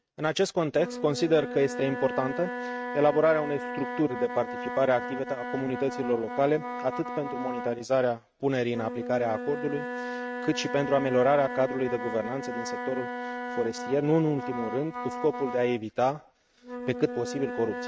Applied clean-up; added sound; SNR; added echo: neural mask model RNNoise.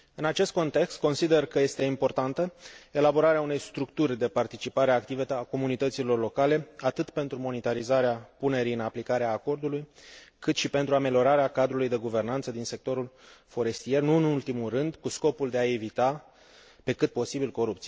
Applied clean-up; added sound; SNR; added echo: none; none; none; none.